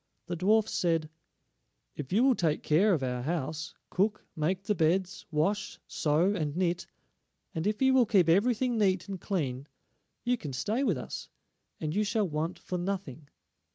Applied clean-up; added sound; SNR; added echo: none; none; none; none.